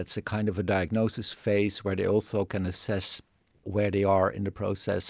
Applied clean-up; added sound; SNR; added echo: none; none; none; none.